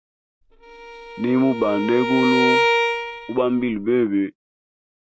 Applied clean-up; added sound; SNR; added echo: none; Bowed string instrument; 2 dB; none.